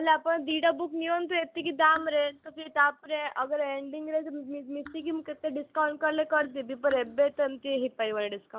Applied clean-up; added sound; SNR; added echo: neural mask model DeepFilterNet 3.